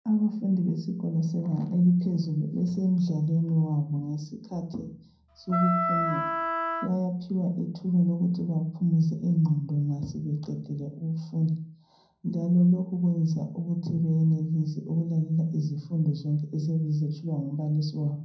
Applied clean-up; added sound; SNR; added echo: none; Wind instrument, woodwind instrument; 2 dB; reverberation time 0.6 s.